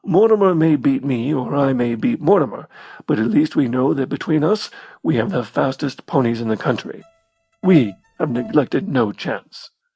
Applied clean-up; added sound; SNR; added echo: neural mask model RNNoise.